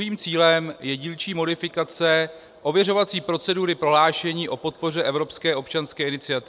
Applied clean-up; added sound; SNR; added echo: none; none; none; none.